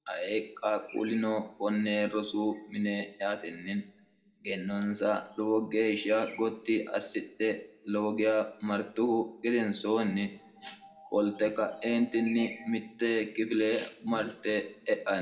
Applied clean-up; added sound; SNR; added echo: none; none; none; reverberation time 0.9 s.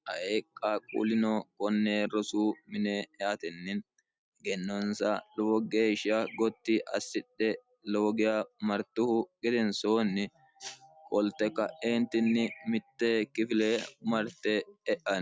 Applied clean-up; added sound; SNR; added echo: none; none; none; none.